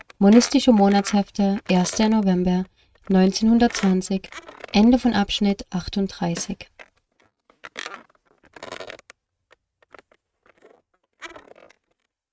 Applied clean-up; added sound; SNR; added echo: neural mask model RNNoise.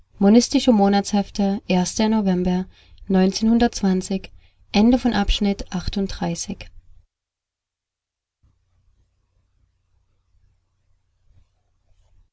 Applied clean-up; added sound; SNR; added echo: none; none; none; none.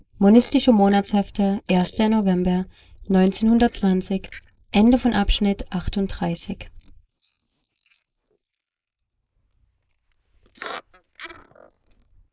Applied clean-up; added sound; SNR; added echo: neural mask model Resemble Enhance denoiser.